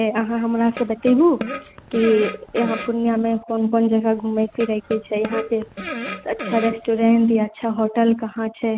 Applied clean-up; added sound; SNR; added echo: none; Fart; 12 dB; none.